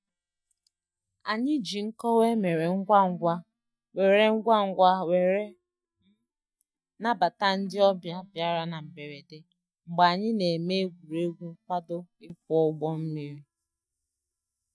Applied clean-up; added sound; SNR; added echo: neural mask model DeepFilterNet 3.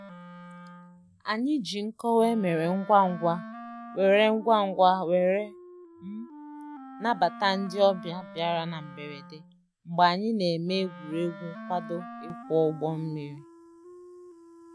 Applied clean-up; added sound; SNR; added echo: none; Wind instrument, woodwind instrument; 17 dB; none.